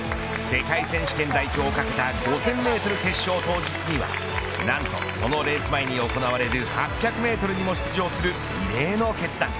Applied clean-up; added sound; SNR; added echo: none; none; none; none.